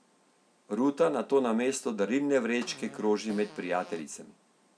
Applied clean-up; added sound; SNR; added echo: none; Fart; 19 dB; none.